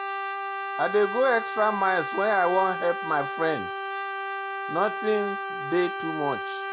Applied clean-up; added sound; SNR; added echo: none; Brass instrument; 5 dB; none.